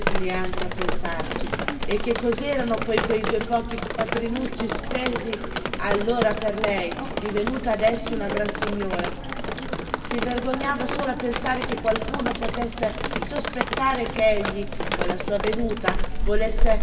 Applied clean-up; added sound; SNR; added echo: none; Drip; -1 dB; reverberation time 2.9 s.